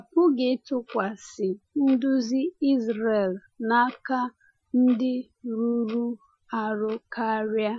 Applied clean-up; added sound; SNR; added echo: classical method Wiener filter.